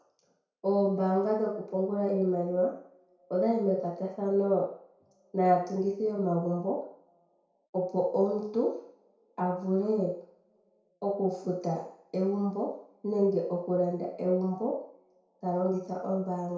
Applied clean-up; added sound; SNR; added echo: none; none; none; reverberation time 0.5 s.